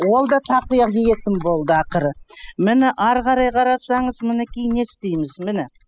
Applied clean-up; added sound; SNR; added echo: classical method spectral subtraction.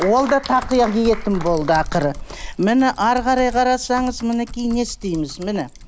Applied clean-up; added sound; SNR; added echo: none; Typing; 13 dB; none.